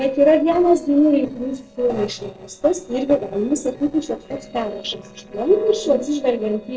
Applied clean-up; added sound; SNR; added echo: neural separator model SepFormer DNS4.